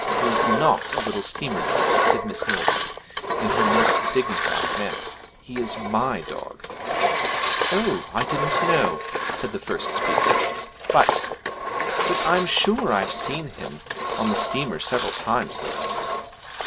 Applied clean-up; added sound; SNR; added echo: none; Engine; -2 dB; none.